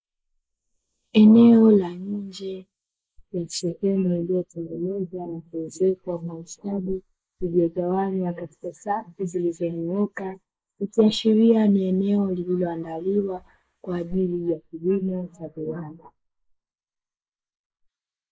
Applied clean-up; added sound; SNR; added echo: neural mask model Resemble Enhance denoiser.